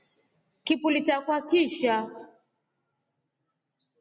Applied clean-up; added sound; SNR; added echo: none; none; none; none.